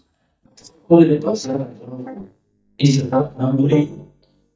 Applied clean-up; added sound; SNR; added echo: neural mask model DeepFilterNet 3.